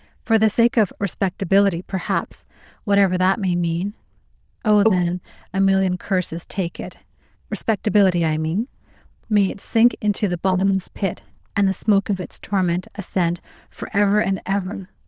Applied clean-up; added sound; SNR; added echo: neural diffusion model UNIVERSE++.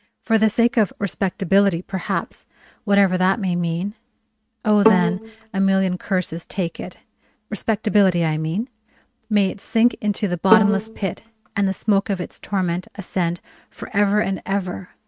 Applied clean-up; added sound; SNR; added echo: neural mask model RNNoise.